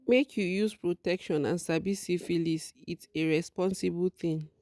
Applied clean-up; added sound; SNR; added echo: none; none; none; none.